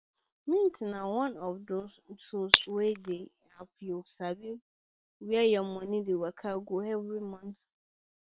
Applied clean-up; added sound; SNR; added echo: neural separator model SepFormer WHAM!.